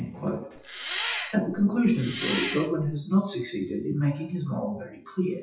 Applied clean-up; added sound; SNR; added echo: classical method WPE with log-MMSE.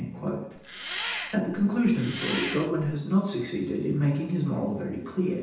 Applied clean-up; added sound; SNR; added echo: none; Engine; 8 dB; reverberation time 0.9 s.